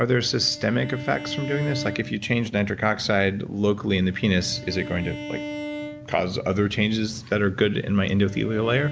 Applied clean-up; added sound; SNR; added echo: none; Bowed string instrument; 14 dB; none.